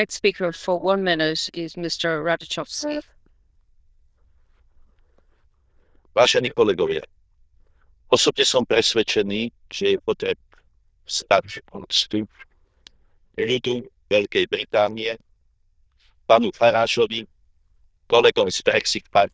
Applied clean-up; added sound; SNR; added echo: neural diffusion model UNIVERSE++.